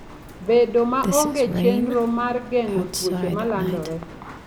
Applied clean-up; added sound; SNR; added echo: none; Rain; 7 dB; none.